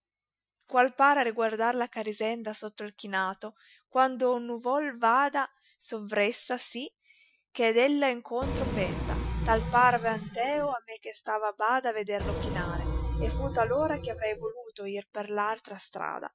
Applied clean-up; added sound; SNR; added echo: classical method Wiener filter.